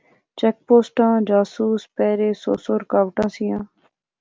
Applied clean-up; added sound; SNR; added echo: none; none; none; none.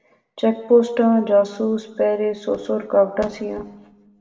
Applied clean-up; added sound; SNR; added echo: none; none; none; reverberation time 0.9 s.